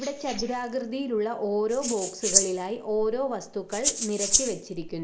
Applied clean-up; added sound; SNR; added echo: neural mask model Resemble Enhance denoiser.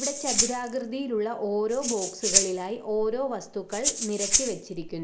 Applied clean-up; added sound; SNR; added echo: none; Rattle (instrument); 0 dB; none.